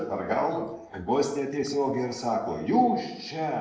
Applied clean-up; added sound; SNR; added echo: neural mask model Resemble Enhance denoiser.